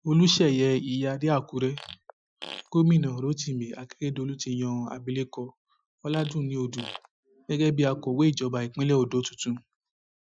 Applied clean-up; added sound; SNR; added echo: classical method Wiener filter.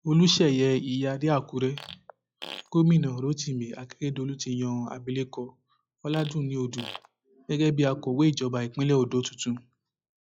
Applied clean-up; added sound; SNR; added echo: classical method log-MMSE.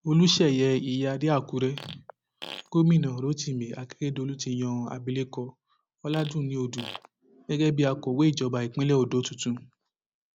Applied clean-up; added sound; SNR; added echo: none; Fart; 17 dB; none.